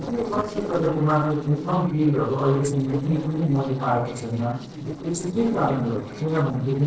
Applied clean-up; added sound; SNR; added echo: neural separator model SepFormer DNS4.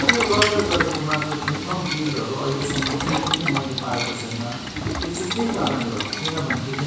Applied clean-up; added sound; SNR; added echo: none; Boiling; 0 dB; reverberation time 1.1 s.